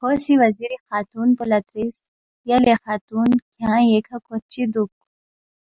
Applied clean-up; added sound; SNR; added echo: none; none; none; none.